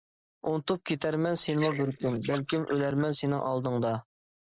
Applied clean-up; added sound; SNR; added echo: neural mask model Resemble Enhance denoiser.